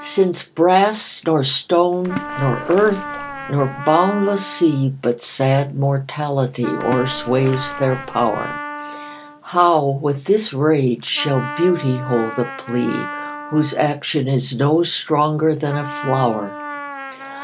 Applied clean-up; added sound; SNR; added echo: none; Trumpet + Splash, splatter; 13 dB; none.